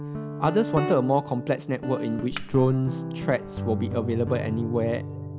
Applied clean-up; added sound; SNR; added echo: none; Guitar + Cutlery, silverware; 5 dB; none.